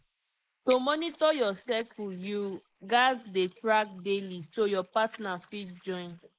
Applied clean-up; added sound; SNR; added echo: neural mask model Resemble Enhance denoiser.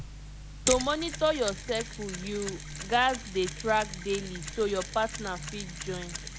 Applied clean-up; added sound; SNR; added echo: none; Mechanisms; 7 dB; none.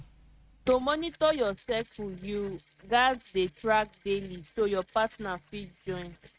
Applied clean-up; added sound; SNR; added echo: neural mask model RNNoise.